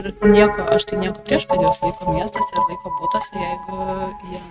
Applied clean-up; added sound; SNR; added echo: neural mask model RNNoise.